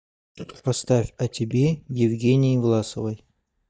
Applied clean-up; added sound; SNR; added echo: neural mask model DeepFilterNet 3.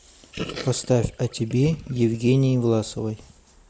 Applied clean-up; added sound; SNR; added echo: none; Gurgling; 15 dB; none.